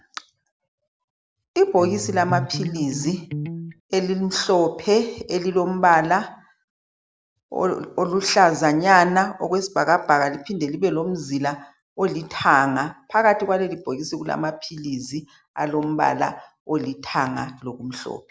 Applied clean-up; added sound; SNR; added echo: none; Electric guitar; 7 dB; none.